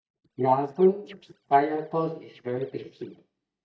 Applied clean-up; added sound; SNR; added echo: neural mask model DeepFilterNet 3.